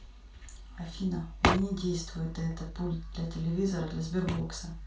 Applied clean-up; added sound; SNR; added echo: none; none; none; reverberation time 0.2 s.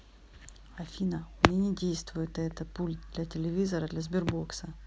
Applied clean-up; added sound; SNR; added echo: none; none; none; none.